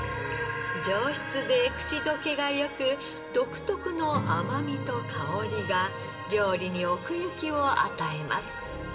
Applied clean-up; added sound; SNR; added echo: none; Acoustic guitar / Strum; 12 dB; reverberation time 1.7 s.